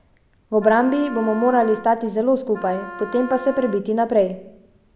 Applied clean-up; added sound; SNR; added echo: none; Wind instrument, woodwind instrument; 15 dB; none.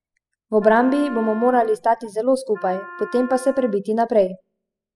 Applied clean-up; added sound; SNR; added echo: classical method spectral subtraction.